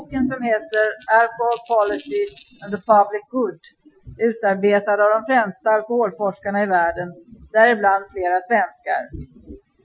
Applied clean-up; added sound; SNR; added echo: classical method Wiener filter.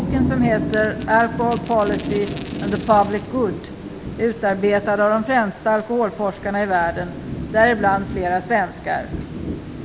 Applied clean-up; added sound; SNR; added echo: none; Thunder / Rain + Coin (dropping); 7 dB; none.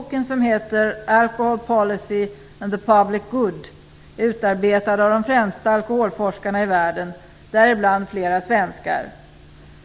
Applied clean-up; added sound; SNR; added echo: none; none; none; none.